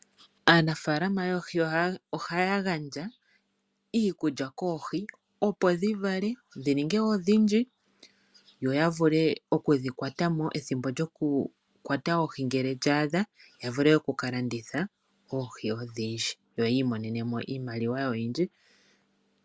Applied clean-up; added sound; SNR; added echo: none; none; none; none.